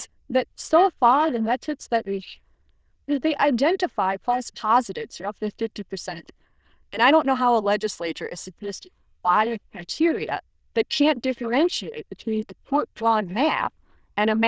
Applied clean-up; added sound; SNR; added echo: neural diffusion model UNIVERSE++.